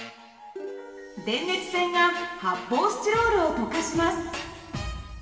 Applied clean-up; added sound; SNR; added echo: none; Plucked string instrument; 16 dB; reverberation time 2.2 s.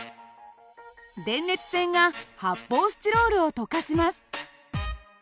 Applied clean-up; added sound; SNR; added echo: none; none; none; none.